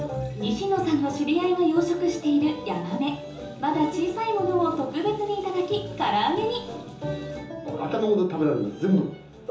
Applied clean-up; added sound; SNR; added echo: none; Plucked string instrument; 18 dB; reverberation time 1.2 s.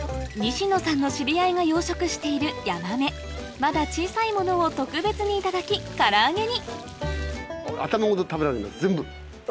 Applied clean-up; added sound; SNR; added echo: none; none; none; none.